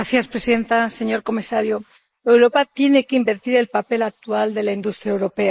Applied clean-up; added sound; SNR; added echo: neural mask model Resemble Enhance denoiser.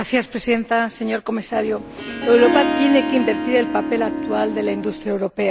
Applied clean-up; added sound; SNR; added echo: none; Harp; 3 dB; none.